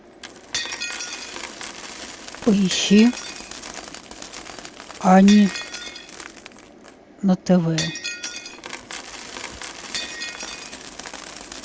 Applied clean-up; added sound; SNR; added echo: none; Coin (dropping) + Shatter; 11 dB; none.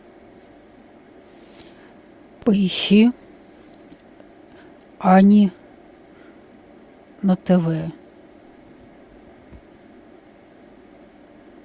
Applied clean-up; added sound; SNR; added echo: none; none; none; none.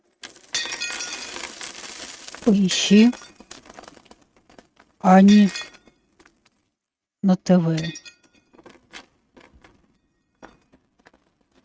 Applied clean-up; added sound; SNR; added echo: neural mask model RNNoise.